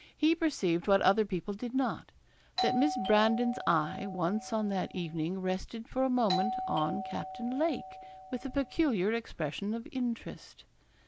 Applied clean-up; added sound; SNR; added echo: none; Doorbell; 7 dB; none.